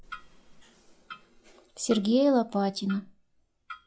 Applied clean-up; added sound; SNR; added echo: classical method log-MMSE.